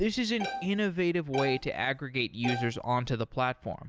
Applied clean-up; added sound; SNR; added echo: none; Bowed string instrument; 9 dB; none.